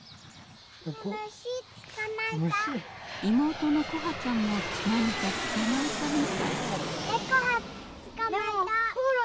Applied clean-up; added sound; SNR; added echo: none; Aircraft; 6 dB; none.